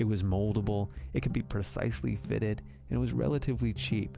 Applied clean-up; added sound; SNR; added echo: none; none; none; none.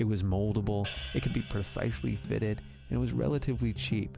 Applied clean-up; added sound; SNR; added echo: none; Hi-hat; 18 dB; none.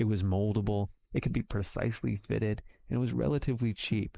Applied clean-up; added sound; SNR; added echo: neural mask model Resemble Enhance denoiser.